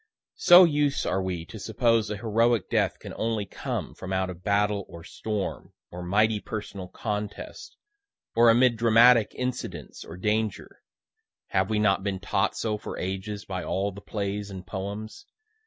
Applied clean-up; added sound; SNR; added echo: none; none; none; none.